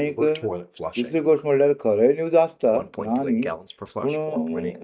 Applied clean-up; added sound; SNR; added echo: neural mask model DeepFilterNet 3.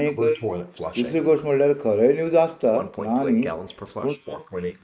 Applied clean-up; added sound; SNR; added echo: neural mask model Resemble Enhance denoiser.